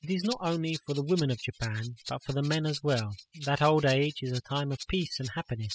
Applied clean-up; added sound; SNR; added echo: classical method spectral subtraction.